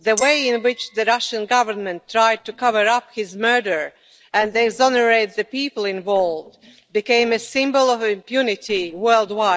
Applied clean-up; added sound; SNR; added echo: neural separator model SepFormer DNS4.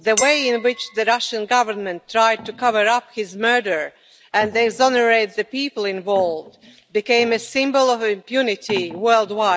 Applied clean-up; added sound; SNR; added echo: none; Chink, clink; 13 dB; none.